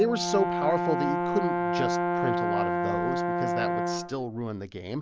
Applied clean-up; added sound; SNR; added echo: none; Brass instrument; -2 dB; none.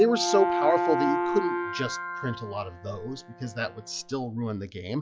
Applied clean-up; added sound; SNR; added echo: classical method log-MMSE.